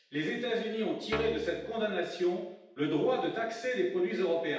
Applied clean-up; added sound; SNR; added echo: none; Guitar; 9 dB; reverberation time 0.9 s.